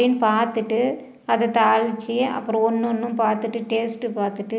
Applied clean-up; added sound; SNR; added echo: none; none; none; none.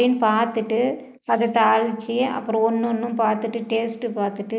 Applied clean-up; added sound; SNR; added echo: neural mask model Resemble Enhance denoiser.